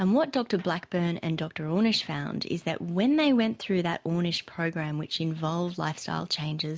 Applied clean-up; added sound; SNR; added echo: none; none; none; none.